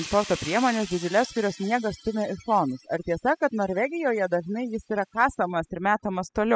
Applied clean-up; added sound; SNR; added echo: classical method spectral subtraction.